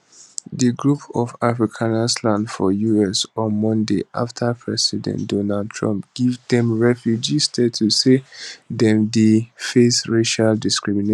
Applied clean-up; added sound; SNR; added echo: none; none; none; none.